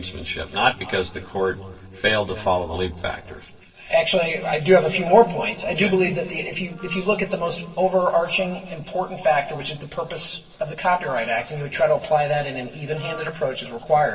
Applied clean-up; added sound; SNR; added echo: neural separator model SepFormer DNS4.